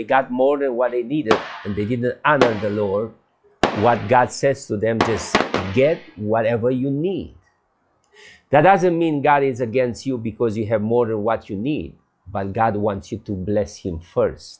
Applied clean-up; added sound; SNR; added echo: classical method log-MMSE.